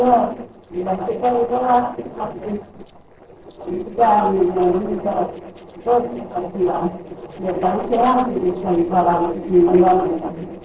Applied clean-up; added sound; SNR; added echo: neural separator model SepFormer DNS4.